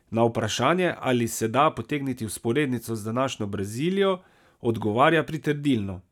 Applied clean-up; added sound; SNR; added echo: none; none; none; none.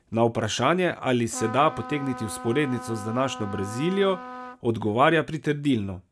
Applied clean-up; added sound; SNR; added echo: none; Trumpet; 12 dB; none.